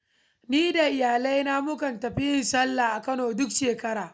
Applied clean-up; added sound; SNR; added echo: none; none; none; none.